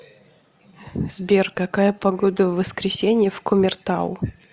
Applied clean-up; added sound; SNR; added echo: none; none; none; none.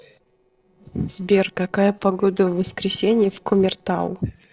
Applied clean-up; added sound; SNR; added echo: neural separator model SepFormer DNS4.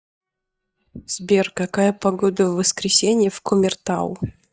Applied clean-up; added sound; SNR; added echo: neural mask model DeepFilterNet 3.